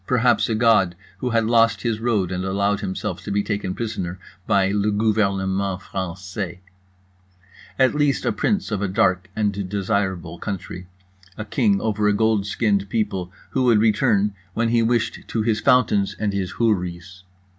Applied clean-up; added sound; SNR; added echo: none; none; none; none.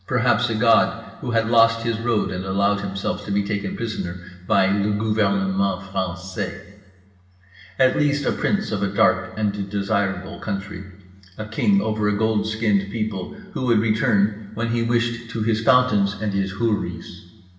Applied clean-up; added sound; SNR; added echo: none; none; none; reverberation time 1.2 s.